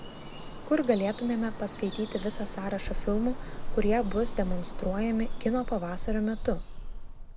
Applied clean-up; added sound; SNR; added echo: none; Bird vocalization, bird call, bird song; 3 dB; none.